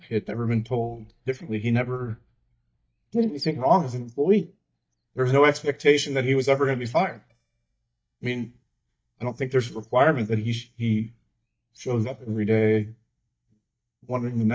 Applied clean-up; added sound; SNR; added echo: neural mask model DeepFilterNet 3.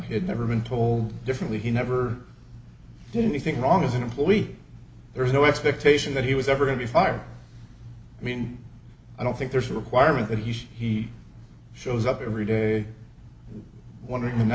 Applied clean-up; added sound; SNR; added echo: none; none; none; none.